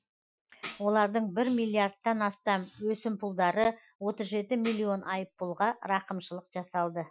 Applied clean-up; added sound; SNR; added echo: classical method Wiener filter.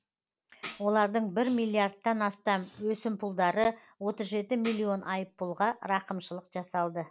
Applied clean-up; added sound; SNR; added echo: none; Tambourine; 19 dB; none.